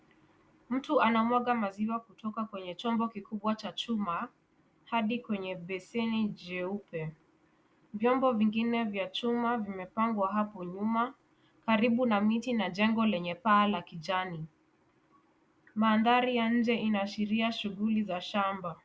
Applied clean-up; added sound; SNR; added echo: none; none; none; none.